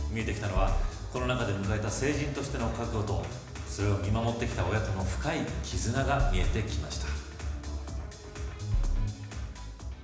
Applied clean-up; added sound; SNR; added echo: none; Bass drum; -4 dB; reverberation time 1.0 s.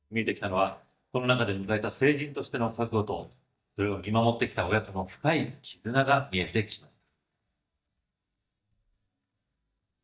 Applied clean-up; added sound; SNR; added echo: neural mask model DeepFilterNet 3.